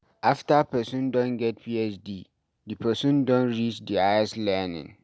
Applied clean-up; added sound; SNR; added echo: none; none; none; none.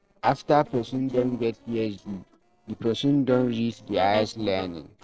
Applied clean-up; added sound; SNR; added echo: neural separator model SepFormer DNS4.